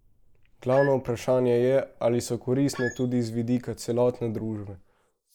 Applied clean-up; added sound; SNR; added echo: neural mask model Resemble Enhance denoiser.